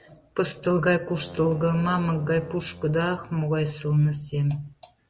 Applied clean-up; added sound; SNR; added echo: none; Brass instrument; 20 dB; none.